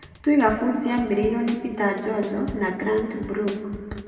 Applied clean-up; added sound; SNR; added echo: none; Drum kit; 17 dB; reverberation time 2.2 s.